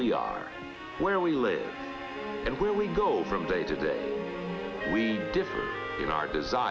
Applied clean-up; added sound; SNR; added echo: none; Bowed string instrument; 20 dB; none.